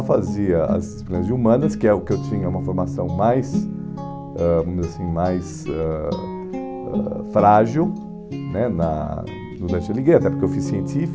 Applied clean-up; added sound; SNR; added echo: none; Guitar; 6 dB; none.